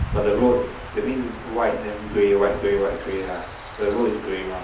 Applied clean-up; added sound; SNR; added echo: none; Stream / Chirp, tweet / Wind; 10 dB; reverberation time 0.5 s.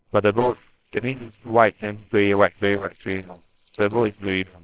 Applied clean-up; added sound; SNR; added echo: neural separator model SepFormer WHAMR!.